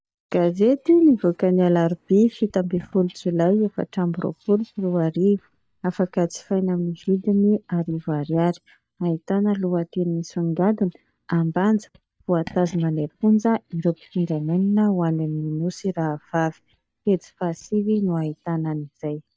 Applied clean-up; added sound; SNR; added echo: neural mask model DeepFilterNet 3.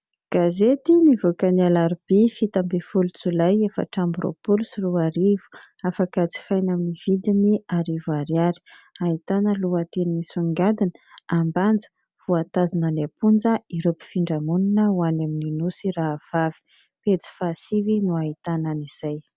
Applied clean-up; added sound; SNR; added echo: none; none; none; none.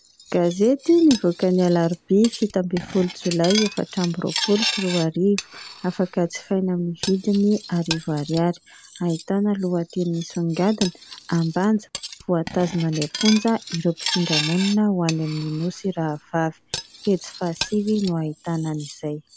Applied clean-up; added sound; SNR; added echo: none; Cutlery, silverware; 11 dB; none.